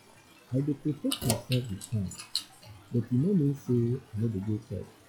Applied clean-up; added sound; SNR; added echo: classical method log-MMSE.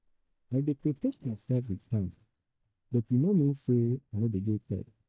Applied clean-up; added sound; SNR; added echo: neural mask model DeepFilterNet 3.